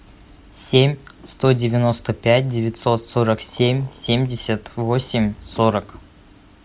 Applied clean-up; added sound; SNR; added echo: none; none; none; none.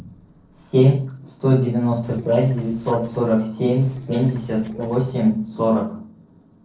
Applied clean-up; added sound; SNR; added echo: neural separator model SepFormer DNS4.